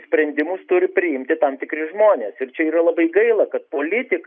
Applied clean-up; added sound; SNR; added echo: none; none; none; none.